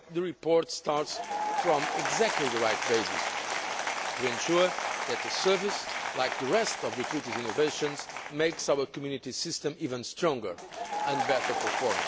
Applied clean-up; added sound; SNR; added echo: none; Applause / Crowd; 3 dB; none.